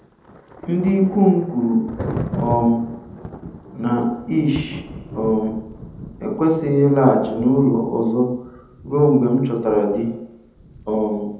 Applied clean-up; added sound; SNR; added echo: none; Thunder; 13 dB; reverberation time 0.8 s.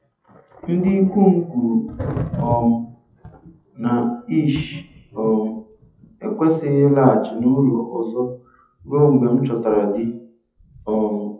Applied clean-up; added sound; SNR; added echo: classical method WPE with log-MMSE.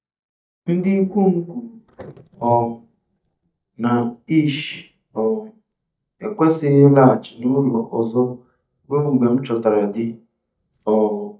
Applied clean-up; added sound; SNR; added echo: neural mask model DeepFilterNet 3.